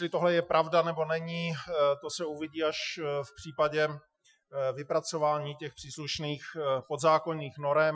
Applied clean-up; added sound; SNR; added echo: classical method Wiener filter.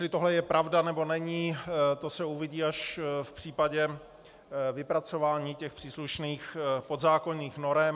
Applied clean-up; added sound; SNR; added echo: none; none; none; none.